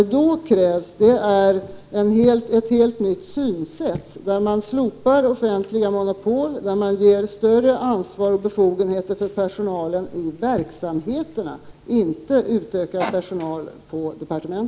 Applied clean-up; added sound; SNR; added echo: none; Raindrop / Drip; 19 dB; none.